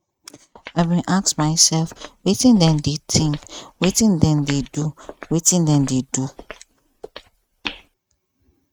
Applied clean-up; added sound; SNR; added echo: neural mask model RNNoise.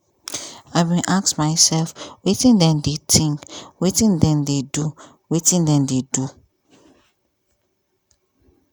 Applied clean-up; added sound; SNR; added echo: none; none; none; none.